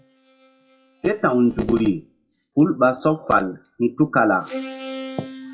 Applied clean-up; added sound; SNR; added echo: classical method WPE with log-MMSE.